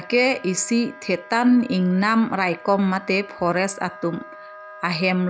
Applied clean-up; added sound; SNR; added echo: none; Wind instrument, woodwind instrument; 20 dB; none.